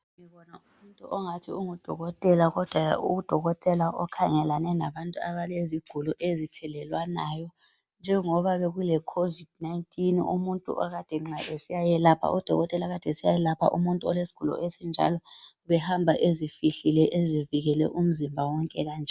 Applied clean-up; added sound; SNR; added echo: none; none; none; none.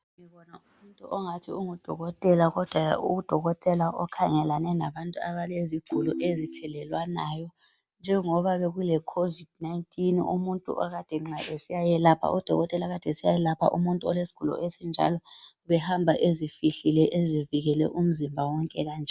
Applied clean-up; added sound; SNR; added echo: none; Ringtone; 7 dB; none.